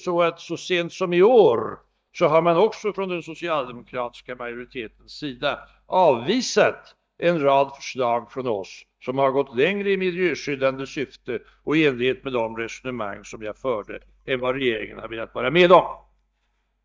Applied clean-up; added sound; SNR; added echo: neural mask model DeepFilterNet 3.